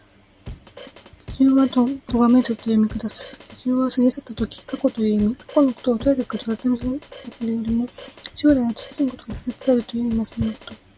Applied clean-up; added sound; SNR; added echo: none; Drum kit; 18 dB; none.